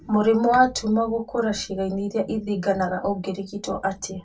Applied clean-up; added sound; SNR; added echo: none; none; none; reverberation time 0.1 s.